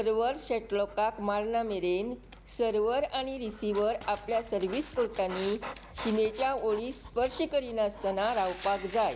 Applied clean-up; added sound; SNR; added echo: none; Dog; 15 dB; none.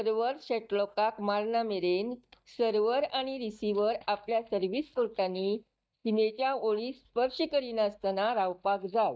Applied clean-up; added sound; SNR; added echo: neural mask model DeepFilterNet 3.